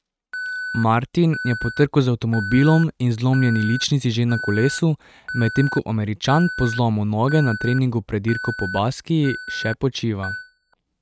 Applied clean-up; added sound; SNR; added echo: neural mask model RNNoise.